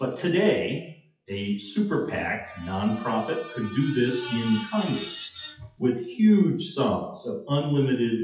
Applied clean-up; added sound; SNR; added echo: classical method WPE with log-MMSE.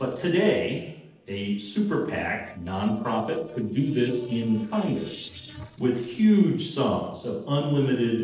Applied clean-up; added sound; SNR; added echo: neural separator model SepFormer DNS4.